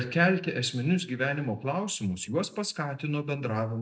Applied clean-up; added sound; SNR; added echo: neural mask model DeepFilterNet 3.